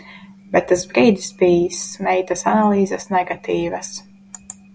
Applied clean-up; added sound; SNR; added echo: none; none; none; none.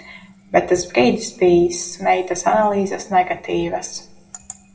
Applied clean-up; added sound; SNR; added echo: none; none; none; reverberation time 0.4 s.